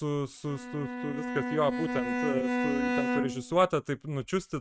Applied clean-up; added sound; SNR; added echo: neural mask model RNNoise.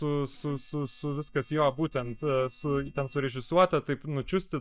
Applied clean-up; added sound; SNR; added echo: neural mask model DeepFilterNet 3.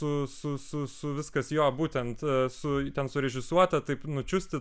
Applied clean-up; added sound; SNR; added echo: none; none; none; none.